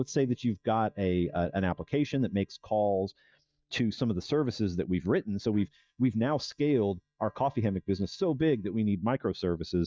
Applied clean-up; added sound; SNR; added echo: neural mask model DeepFilterNet 3.